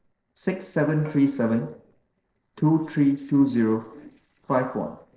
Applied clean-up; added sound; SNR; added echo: neural separator model SepFormer DNS4.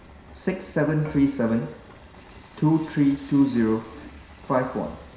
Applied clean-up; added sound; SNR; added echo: none; Frying (food) / Dishes, pots, and pans; 20 dB; reverberation time 0.7 s.